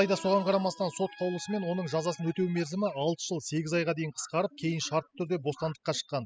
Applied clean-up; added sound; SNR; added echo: classical method spectral subtraction.